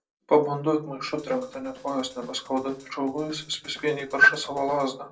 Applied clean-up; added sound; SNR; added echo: neural separator model SepFormer DNS4.